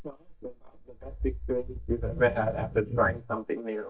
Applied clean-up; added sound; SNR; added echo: neural mask model DeepFilterNet 3.